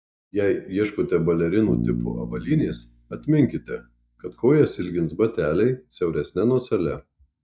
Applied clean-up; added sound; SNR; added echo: neural mask model DeepFilterNet 3.